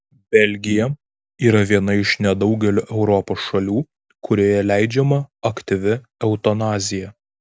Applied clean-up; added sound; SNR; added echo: none; none; none; none.